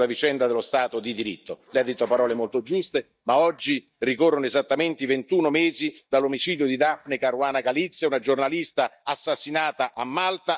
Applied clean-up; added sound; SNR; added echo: neural mask model DeepFilterNet 3.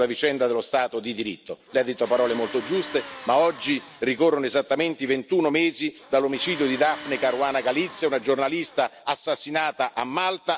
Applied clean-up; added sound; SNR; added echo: none; Tools; 16 dB; none.